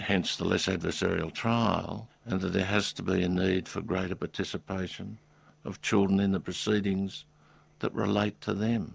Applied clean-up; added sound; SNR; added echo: none; none; none; none.